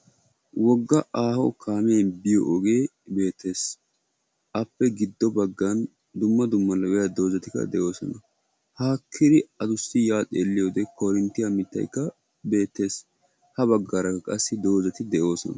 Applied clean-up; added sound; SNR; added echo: none; none; none; none.